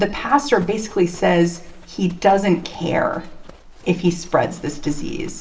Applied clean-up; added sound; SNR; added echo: none; Livestock, farm animals, working animals; 15 dB; reverberation time 0.7 s.